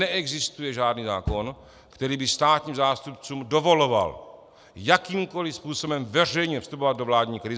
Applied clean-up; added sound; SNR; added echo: none; Bass drum; 13 dB; none.